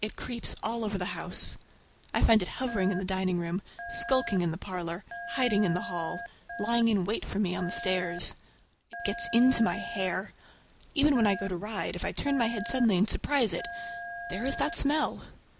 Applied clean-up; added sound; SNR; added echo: none; Telephone; 11 dB; none.